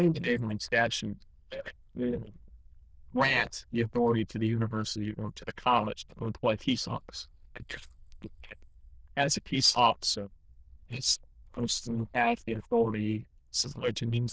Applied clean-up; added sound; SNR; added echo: neural diffusion model UNIVERSE++.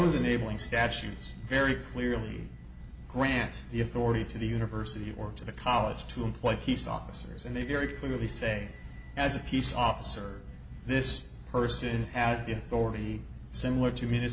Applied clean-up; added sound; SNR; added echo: none; Squeak / Bell; 16 dB; none.